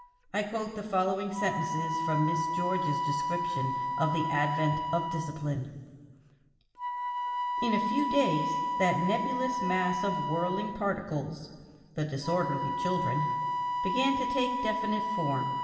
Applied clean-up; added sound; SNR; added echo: none; Wind instrument, woodwind instrument; 1 dB; reverberation time 2.0 s.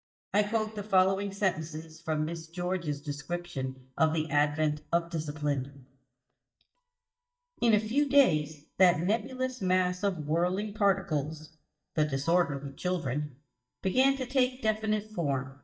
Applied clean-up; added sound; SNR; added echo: neural mask model DeepFilterNet 3.